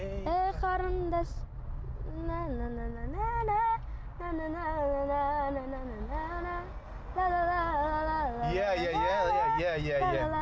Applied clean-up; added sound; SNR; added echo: none; none; none; none.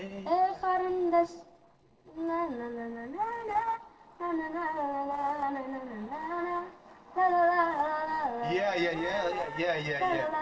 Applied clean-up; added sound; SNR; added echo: neural separator model SepFormer DNS4.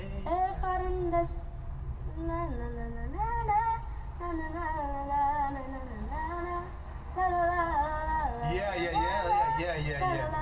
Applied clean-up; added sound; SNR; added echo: none; Truck; 15 dB; reverberation time 1.8 s.